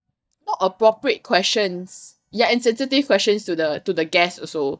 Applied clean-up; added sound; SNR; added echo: neural mask model DeepFilterNet 3.